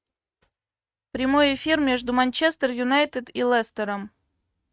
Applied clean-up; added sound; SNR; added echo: neural mask model RNNoise.